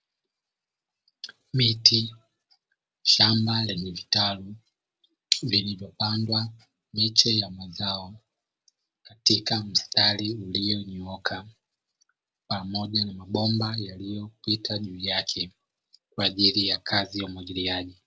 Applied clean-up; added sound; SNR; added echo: none; none; none; none.